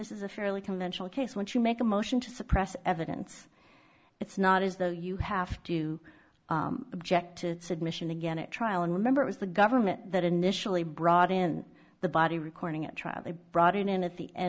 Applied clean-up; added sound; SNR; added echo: none; none; none; none.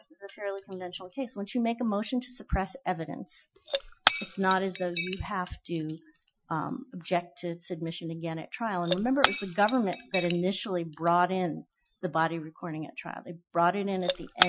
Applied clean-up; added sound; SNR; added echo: classical method Wiener filter.